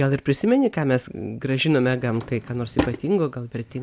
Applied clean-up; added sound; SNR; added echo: none; Drawer open or close / Wood; 12 dB; none.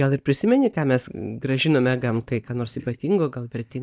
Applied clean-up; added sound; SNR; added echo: neural mask model DeepFilterNet 3.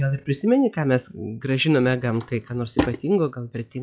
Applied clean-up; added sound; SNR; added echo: classical method log-MMSE.